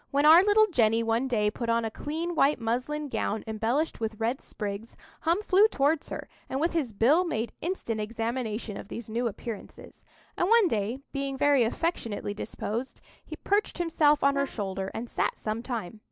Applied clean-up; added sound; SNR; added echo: none; Brass instrument; 16 dB; none.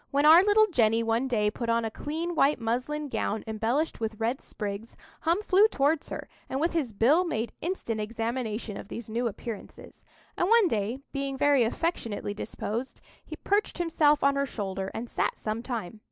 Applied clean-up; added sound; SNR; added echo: neural mask model Resemble Enhance denoiser.